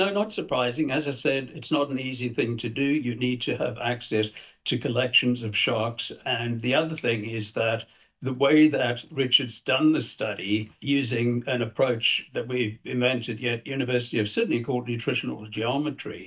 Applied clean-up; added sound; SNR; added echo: neural mask model DeepFilterNet 3.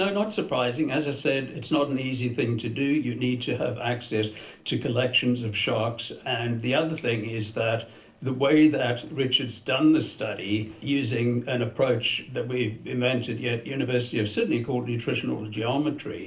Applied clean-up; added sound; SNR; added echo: neural separator model SepFormer DNS4.